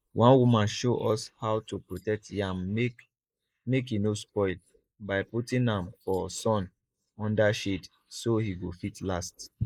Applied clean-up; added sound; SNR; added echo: neural mask model Resemble Enhance denoiser.